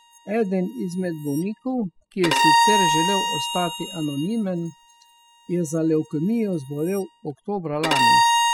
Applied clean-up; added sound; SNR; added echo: classical method spectral subtraction.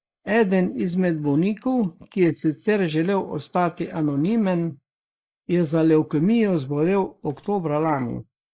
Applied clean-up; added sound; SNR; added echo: neural mask model Resemble Enhance denoiser.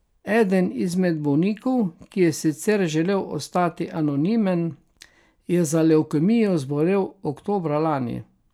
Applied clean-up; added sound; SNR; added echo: none; none; none; none.